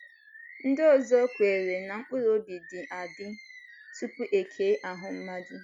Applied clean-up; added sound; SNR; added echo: none; Bird; 19 dB; none.